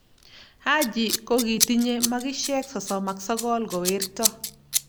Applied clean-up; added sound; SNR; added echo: none; Scissors; 4 dB; none.